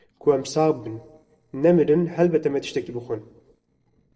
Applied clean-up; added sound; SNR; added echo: neural separator model SepFormer DNS4.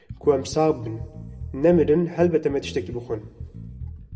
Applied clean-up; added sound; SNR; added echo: none; Bass guitar; 14 dB; reverberation time 1.0 s.